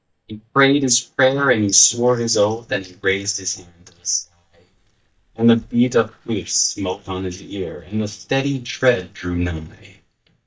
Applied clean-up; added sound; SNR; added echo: neural mask model DeepFilterNet 3.